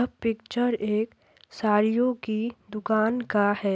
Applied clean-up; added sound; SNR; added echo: none; none; none; none.